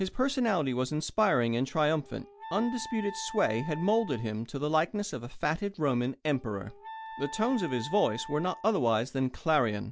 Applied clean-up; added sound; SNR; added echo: none; Wind instrument, woodwind instrument; 15 dB; none.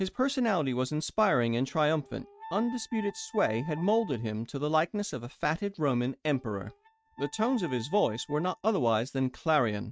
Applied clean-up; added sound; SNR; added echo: neural mask model RNNoise.